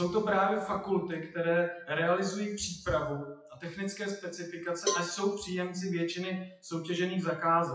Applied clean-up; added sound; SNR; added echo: classical method WPE with log-MMSE.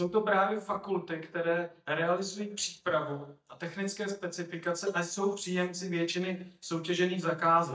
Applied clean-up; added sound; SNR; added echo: neural mask model DeepFilterNet 3.